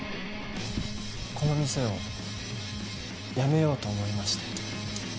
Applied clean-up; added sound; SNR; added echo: none; Fire; 12 dB; none.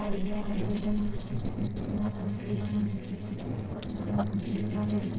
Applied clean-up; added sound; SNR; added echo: neural separator model SepFormer DNS4.